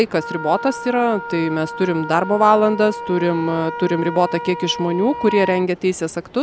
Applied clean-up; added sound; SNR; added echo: none; Wind instrument, woodwind instrument; 11 dB; none.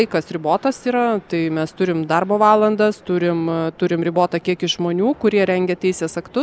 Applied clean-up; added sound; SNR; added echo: none; none; none; none.